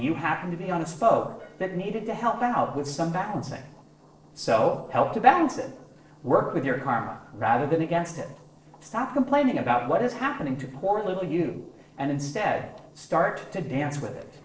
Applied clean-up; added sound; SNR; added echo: neural separator model SepFormer DNS4.